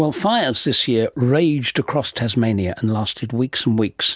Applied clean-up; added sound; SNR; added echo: none; none; none; none.